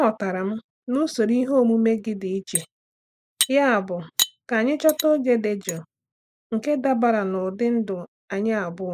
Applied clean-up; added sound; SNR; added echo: neural mask model Resemble Enhance denoiser.